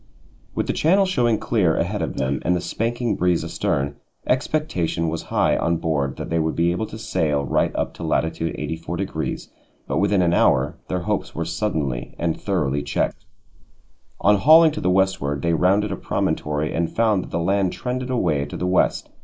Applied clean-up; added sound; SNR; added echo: neural mask model Resemble Enhance denoiser.